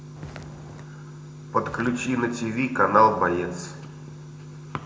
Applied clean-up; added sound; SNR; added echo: none; Walk, footsteps; 16 dB; reverberation time 0.6 s.